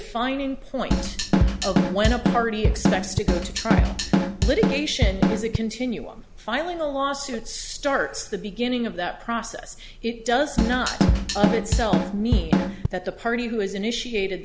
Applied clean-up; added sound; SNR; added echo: none; Drum kit; -5 dB; none.